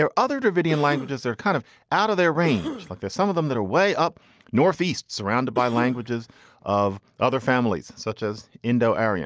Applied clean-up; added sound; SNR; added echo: none; Cough; 13 dB; none.